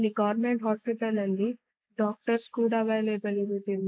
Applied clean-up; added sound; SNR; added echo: neural mask model Resemble Enhance denoiser.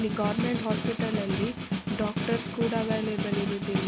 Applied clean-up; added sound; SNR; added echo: none; Snare drum; 0 dB; none.